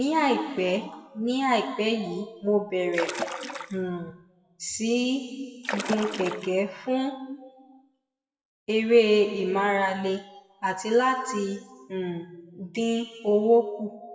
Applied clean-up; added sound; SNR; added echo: classical method WPE with log-MMSE.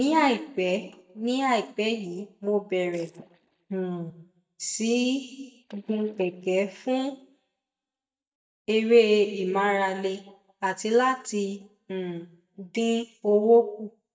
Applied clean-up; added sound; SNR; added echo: neural mask model DeepFilterNet 3.